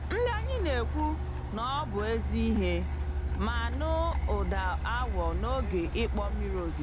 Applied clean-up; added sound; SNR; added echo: none; Truck; -2 dB; none.